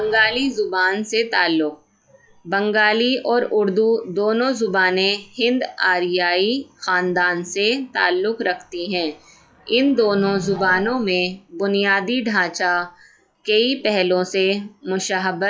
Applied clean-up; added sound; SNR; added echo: classical method log-MMSE.